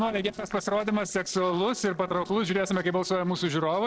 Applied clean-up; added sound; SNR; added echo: neural separator model SepFormer DNS4.